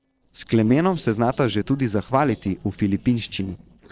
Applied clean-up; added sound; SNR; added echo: neural separator model SepFormer DNS4.